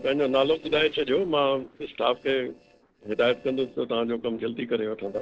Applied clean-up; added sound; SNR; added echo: neural separator model SepFormer DNS4.